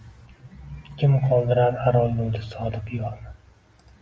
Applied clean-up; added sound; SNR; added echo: none; none; none; none.